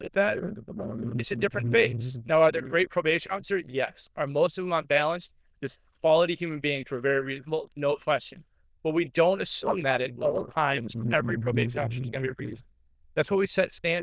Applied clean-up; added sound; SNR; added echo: neural diffusion model UNIVERSE++.